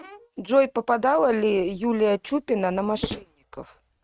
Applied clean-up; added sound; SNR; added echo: neural mask model RNNoise.